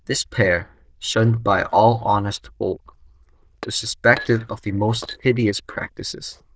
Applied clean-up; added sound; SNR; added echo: neural diffusion model UNIVERSE++.